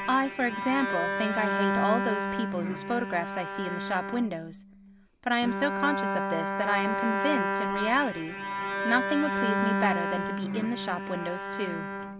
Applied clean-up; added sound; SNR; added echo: none; Bowed string instrument; 1 dB; none.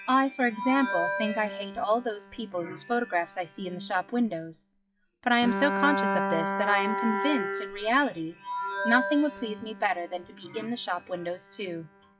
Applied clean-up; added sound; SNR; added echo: classical method log-MMSE.